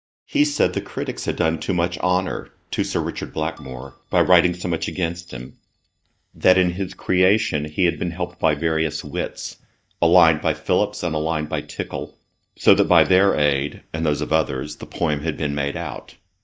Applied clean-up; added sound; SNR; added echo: neural mask model DeepFilterNet 3.